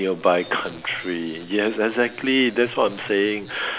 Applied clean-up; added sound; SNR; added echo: none; none; none; none.